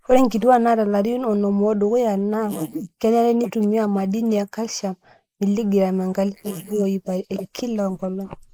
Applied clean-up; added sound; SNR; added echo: neural mask model Resemble Enhance denoiser.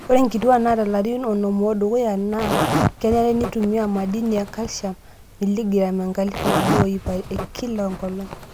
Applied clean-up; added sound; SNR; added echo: none; Zipper (clothing); 6 dB; none.